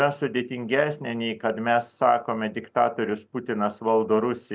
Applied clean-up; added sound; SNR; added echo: none; none; none; none.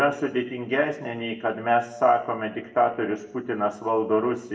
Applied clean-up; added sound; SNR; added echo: none; none; none; reverberation time 0.7 s.